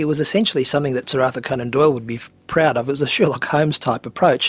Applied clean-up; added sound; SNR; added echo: none; none; none; none.